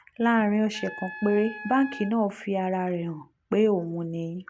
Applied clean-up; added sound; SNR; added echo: none; Wind instrument, woodwind instrument; 14 dB; none.